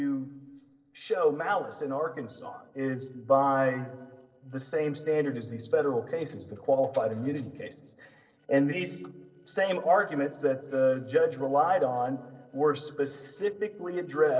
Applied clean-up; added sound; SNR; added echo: neural separator model SepFormer DNS4.